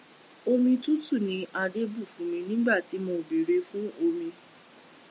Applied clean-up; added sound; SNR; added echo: none; none; none; none.